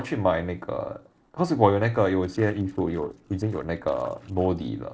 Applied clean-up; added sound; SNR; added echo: neural separator model SepFormer DNS4.